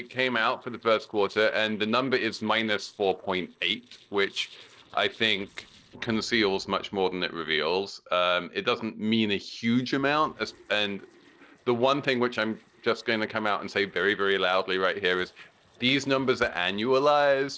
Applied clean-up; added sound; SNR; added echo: neural separator model SepFormer DNS4.